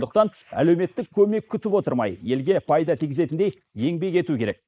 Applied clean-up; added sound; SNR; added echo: neural mask model Resemble Enhance denoiser.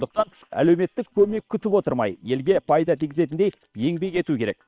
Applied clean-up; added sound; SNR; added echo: neural separator model SepFormer WHAM!.